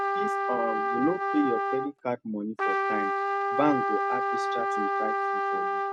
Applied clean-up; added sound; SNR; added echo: neural mask model RNNoise.